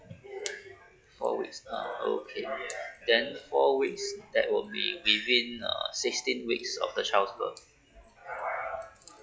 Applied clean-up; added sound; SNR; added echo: classical method log-MMSE.